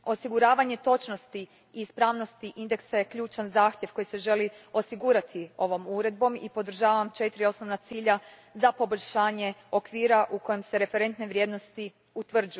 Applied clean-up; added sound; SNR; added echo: none; none; none; none.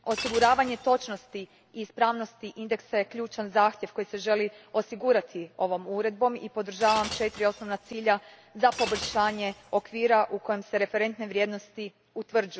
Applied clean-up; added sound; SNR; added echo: none; Shatter; 12 dB; none.